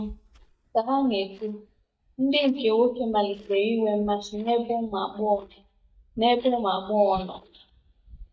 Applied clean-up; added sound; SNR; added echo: neural mask model DeepFilterNet 3.